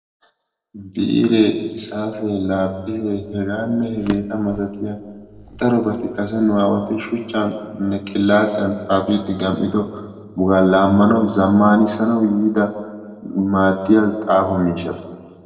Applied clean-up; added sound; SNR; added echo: neural separator model SepFormer DNS4.